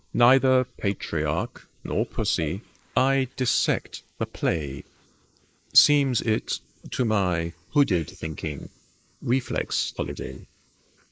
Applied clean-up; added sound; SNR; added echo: neural mask model Resemble Enhance denoiser.